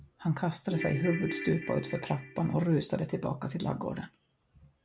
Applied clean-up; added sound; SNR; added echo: none; Ringtone / Keyboard (musical); 7 dB; none.